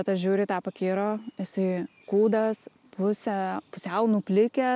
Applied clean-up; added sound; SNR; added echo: none; none; none; none.